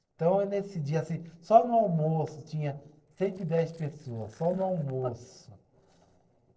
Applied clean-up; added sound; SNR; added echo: neural separator model SepFormer DNS4.